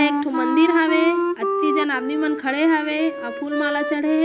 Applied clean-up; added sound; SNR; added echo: none; Wind instrument, woodwind instrument; 3 dB; none.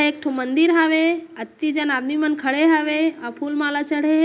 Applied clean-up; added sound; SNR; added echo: none; none; none; none.